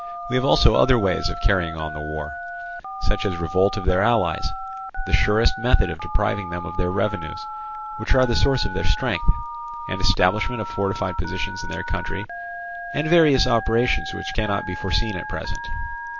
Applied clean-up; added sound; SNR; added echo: none; Telephone; 11 dB; none.